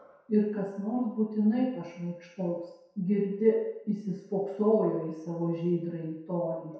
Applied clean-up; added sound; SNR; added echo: none; none; none; reverberation time 0.7 s.